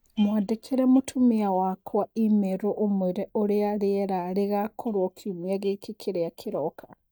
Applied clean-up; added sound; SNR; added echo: neural mask model DeepFilterNet 3.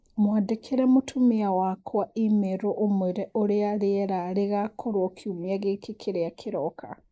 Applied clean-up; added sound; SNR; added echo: neural mask model Resemble Enhance denoiser.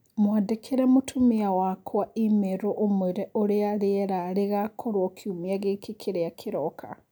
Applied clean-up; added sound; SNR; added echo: none; none; none; none.